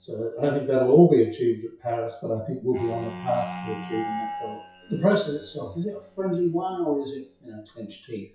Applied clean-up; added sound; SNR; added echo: classical method WPE with log-MMSE.